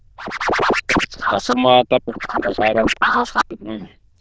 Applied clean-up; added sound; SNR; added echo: neural diffusion model UNIVERSE++.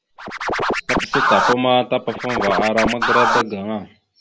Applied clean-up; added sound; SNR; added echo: none; Scratching (performance technique); -2 dB; none.